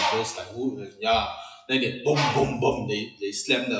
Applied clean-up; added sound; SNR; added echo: classical method WPE with log-MMSE.